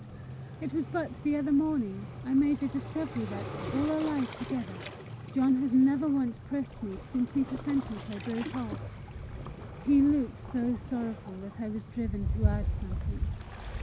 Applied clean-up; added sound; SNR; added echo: none; Waves, surf; 6 dB; none.